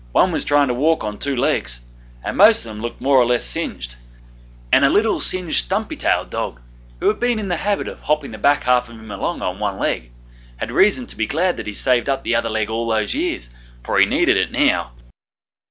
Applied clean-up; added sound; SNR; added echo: none; none; none; none.